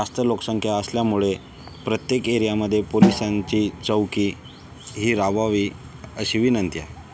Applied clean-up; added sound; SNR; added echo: none; Snare drum; 4 dB; none.